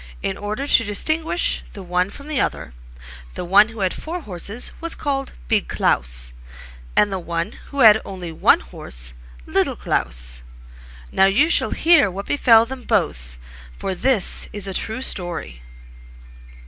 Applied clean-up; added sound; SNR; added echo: none; none; none; none.